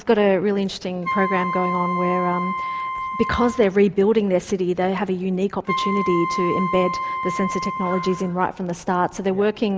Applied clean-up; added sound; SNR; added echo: none; Wind instrument, woodwind instrument; 5 dB; none.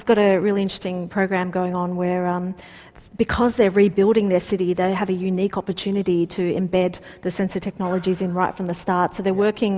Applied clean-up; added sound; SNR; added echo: none; none; none; none.